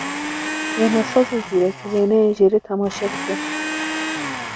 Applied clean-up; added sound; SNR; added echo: none; Domestic sounds, home sounds; 7 dB; none.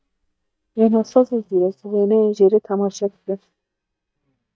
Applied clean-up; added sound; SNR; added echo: neural mask model DeepFilterNet 3.